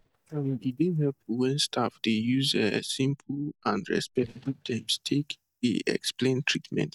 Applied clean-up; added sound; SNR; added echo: neural mask model DeepFilterNet 3.